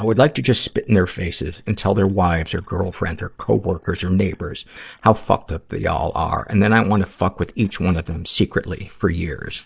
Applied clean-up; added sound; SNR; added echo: neural mask model DeepFilterNet 3.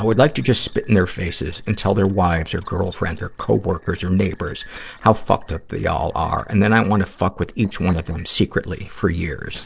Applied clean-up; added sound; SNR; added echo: neural separator model SepFormer DNS4.